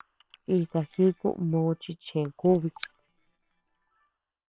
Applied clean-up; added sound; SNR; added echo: neural separator model SepFormer WHAM!.